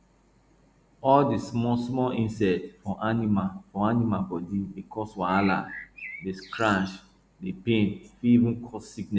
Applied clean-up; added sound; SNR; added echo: none; Bird; 16 dB; none.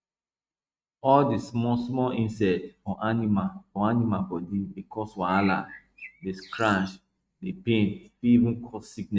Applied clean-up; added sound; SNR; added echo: neural mask model RNNoise.